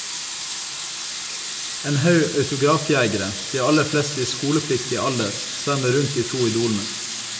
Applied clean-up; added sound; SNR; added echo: none; Sink (filling or washing) / Water tap, faucet; 7 dB; reverberation time 1.0 s.